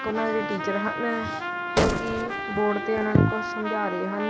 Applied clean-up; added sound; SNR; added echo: none; Gunshot, gunfire + Trumpet; 3 dB; none.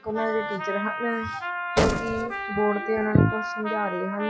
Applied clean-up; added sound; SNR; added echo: classical method log-MMSE.